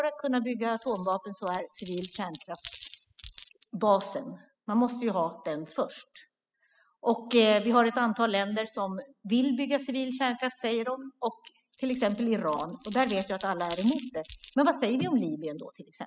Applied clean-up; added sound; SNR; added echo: classical method spectral subtraction.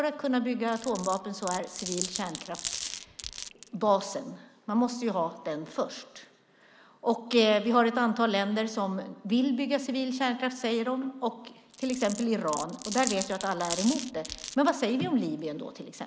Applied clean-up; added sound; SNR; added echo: none; Glass; 10 dB; none.